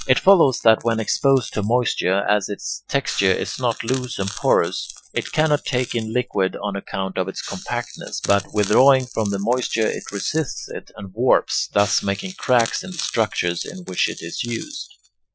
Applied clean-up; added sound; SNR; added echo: classical method Wiener filter.